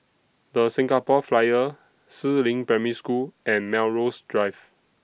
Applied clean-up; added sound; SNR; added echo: none; none; none; none.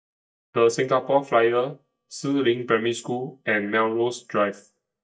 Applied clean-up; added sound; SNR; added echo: neural mask model DeepFilterNet 3.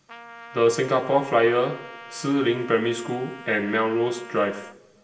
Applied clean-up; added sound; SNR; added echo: none; Trumpet; 18 dB; reverberation time 0.8 s.